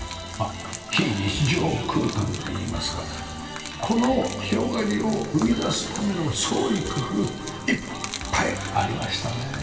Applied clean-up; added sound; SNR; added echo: none; Gurgling / Liquid; 14 dB; reverberation time 2.4 s.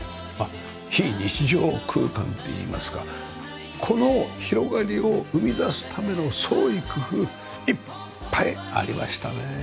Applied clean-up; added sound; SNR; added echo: none; none; none; none.